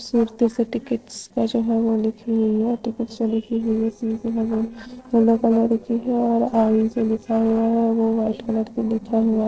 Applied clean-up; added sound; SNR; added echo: neural separator model SepFormer DNS4.